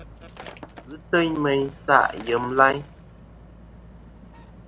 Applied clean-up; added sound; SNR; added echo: none; Shatter + Boat, Water vehicle; 18 dB; none.